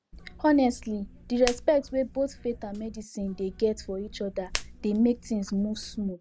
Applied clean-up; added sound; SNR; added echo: none; Hands; 13 dB; none.